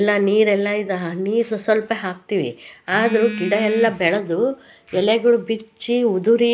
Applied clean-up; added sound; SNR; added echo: none; none; none; none.